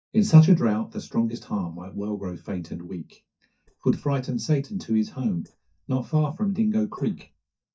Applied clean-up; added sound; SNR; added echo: neural mask model DeepFilterNet 3.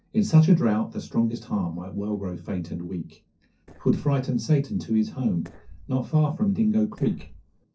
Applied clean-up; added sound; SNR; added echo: neural separator model SepFormer DNS4.